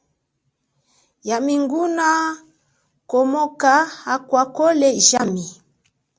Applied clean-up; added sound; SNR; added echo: none; none; none; none.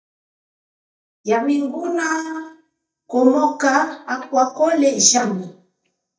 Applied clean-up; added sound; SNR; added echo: neural mask model DeepFilterNet 3.